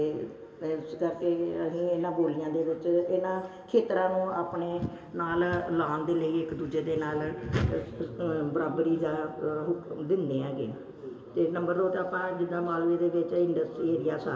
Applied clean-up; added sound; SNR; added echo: none; none; none; reverberation time 1.8 s.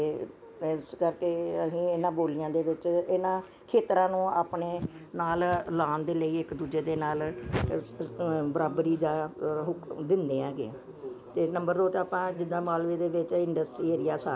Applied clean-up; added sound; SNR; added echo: none; none; none; none.